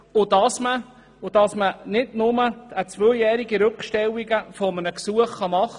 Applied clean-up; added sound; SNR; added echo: none; none; none; none.